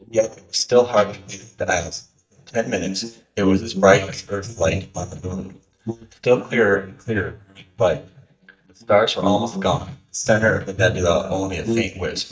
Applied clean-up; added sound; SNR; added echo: neural mask model DeepFilterNet 3.